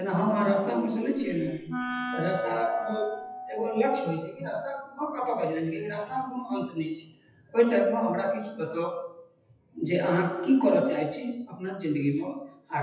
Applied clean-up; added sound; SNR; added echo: classical method WPE with log-MMSE.